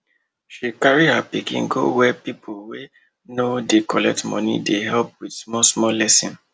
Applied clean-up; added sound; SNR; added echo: none; none; none; none.